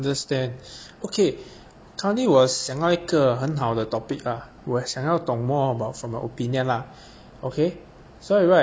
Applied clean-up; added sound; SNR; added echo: none; none; none; none.